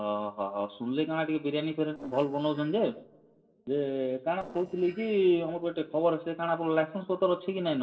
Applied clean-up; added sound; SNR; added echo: neural separator model SepFormer DNS4.